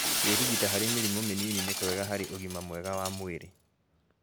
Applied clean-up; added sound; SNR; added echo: none; Shatter; -1 dB; none.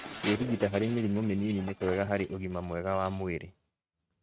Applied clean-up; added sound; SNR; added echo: neural mask model RNNoise.